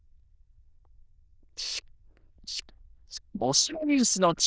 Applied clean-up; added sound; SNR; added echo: neural diffusion model UNIVERSE++.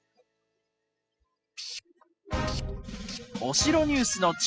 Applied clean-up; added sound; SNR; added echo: classical method spectral subtraction.